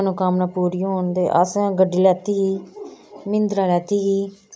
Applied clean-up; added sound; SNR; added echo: none; none; none; none.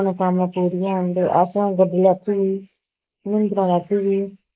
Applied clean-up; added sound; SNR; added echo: neural mask model Resemble Enhance denoiser.